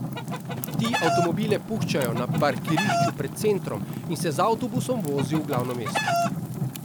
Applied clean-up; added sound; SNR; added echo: none; Fire + Chicken, rooster; 0 dB; none.